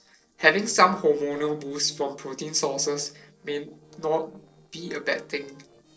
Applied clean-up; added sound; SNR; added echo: neural separator model SepFormer DNS4.